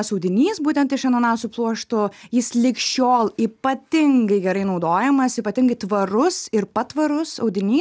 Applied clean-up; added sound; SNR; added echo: none; none; none; none.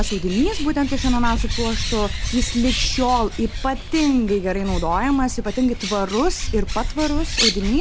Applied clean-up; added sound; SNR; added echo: none; Bird; 2 dB; none.